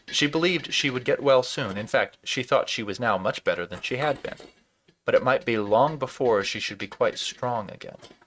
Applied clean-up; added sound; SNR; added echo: neural mask model RNNoise.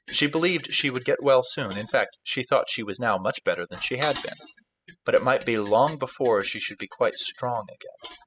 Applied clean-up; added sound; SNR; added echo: classical method spectral subtraction.